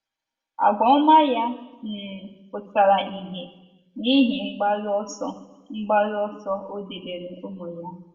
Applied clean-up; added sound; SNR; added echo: none; none; none; reverberation time 0.8 s.